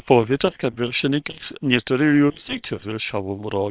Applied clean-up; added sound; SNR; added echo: neural separator model SepFormer WHAM!.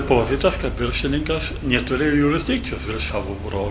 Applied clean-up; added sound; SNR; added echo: none; Traffic noise, roadway noise; 8 dB; none.